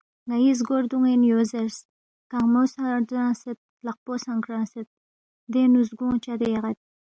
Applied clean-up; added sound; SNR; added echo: none; none; none; none.